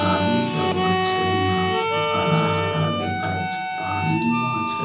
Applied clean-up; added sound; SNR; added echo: none; Harmonica; -1 dB; reverberation time 0.4 s.